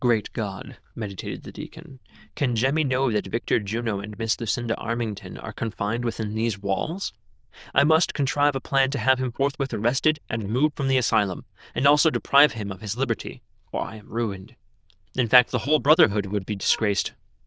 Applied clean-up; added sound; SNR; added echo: neural diffusion model UNIVERSE++.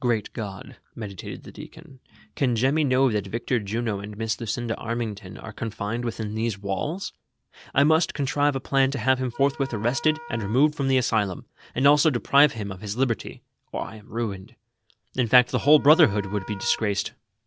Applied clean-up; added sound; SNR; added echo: none; Wind instrument, woodwind instrument; 17 dB; none.